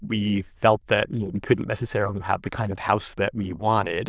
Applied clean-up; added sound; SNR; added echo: neural diffusion model UNIVERSE++.